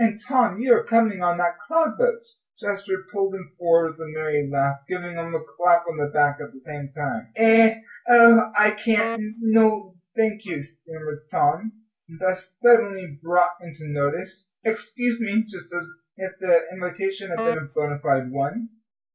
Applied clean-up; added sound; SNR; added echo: none; Wind instrument, woodwind instrument; 10 dB; reverberation time 0.2 s.